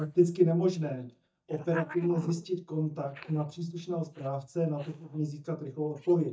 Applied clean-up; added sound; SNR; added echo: neural mask model DeepFilterNet 3.